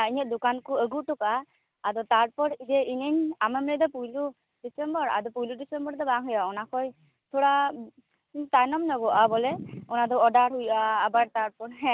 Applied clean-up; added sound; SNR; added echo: none; none; none; none.